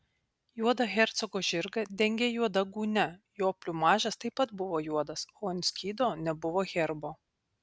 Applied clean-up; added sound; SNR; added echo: none; none; none; none.